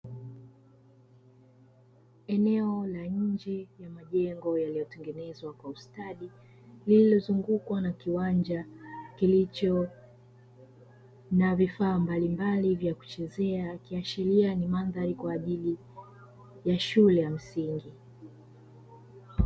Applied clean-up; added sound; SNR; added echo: none; none; none; none.